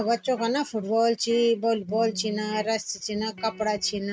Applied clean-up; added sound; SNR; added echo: neural mask model RNNoise.